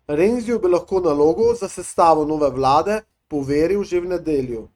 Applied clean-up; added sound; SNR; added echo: neural mask model RNNoise.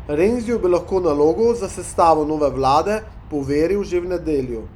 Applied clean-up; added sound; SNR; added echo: none; Aircraft; 17 dB; none.